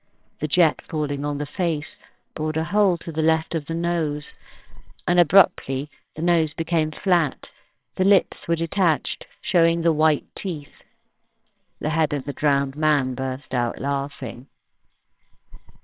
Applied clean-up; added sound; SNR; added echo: neural separator model SepFormer WHAMR!.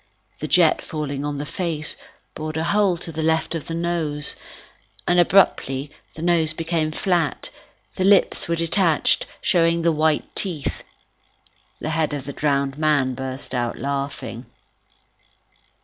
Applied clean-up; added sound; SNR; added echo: none; none; none; none.